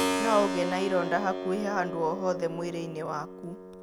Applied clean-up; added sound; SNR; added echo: none; Keyboard (musical); 3 dB; none.